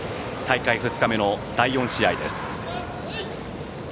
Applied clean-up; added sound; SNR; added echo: none; none; none; none.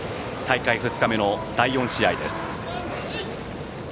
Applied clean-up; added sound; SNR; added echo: none; Cough + Organ; 13 dB; none.